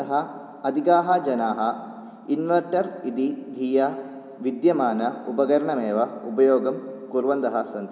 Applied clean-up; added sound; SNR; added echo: none; none; none; none.